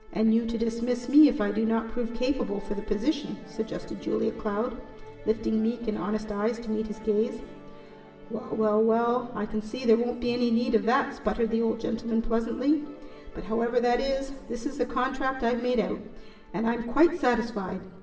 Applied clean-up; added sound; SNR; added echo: none; Musical instrument; 20 dB; reverberation time 0.9 s.